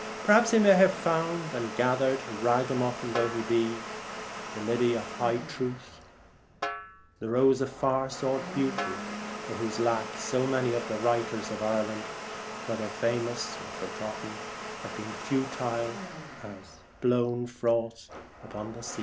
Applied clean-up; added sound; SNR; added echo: none; Domestic sounds, home sounds + Snare drum; 9 dB; none.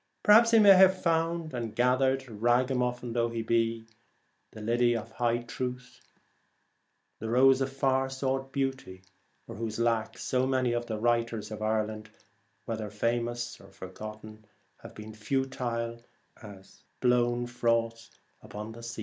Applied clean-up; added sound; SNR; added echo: none; none; none; none.